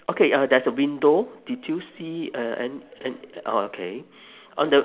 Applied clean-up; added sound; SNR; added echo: none; none; none; none.